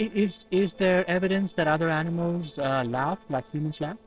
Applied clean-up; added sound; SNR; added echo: neural separator model SepFormer DNS4.